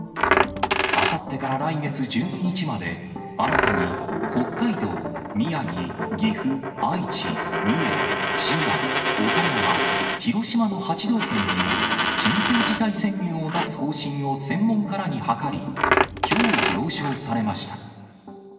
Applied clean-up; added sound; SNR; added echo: none; Coin (dropping); 1 dB; reverberation time 1.9 s.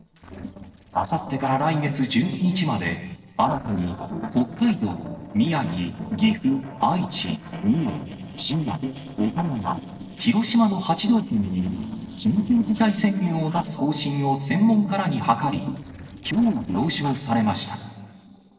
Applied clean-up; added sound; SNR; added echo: neural separator model SepFormer DNS4.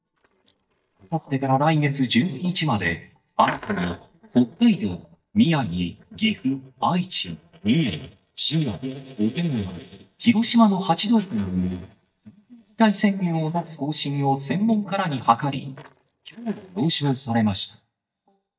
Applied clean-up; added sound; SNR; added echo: neural mask model DeepFilterNet 3.